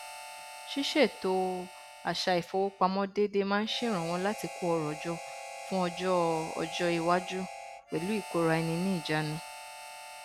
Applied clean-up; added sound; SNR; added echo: none; Harmonica; 12 dB; none.